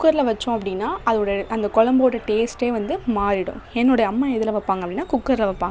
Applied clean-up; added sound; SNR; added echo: none; none; none; none.